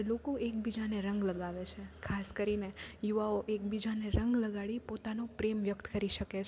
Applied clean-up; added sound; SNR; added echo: none; none; none; none.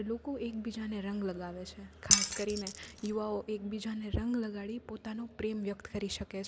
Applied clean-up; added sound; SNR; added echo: none; Glass; -5 dB; none.